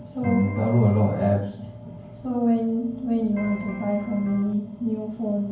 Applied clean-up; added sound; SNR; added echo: none; Electric guitar; 17 dB; reverberation time 0.9 s.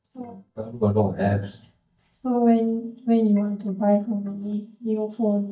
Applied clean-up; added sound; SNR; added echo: neural mask model DeepFilterNet 3.